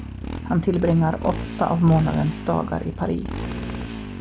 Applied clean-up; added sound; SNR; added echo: none; Motorcycle; 8 dB; none.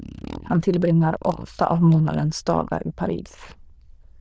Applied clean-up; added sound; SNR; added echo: neural diffusion model UNIVERSE++.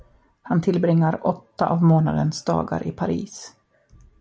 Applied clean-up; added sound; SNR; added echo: none; none; none; none.